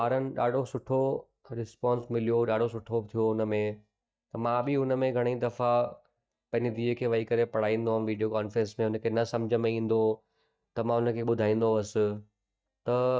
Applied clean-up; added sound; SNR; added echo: neural mask model DeepFilterNet 3.